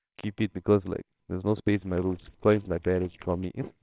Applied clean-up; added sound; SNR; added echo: neural separator model SepFormer WHAMR!.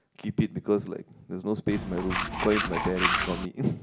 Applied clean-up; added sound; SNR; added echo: none; Tools; 0 dB; reverberation time 0.3 s.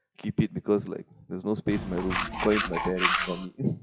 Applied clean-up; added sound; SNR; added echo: classical method WPE with log-MMSE.